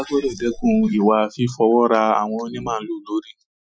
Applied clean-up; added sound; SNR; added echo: classical method Wiener filter.